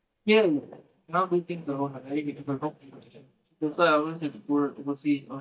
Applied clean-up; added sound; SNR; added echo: neural mask model DeepFilterNet 3.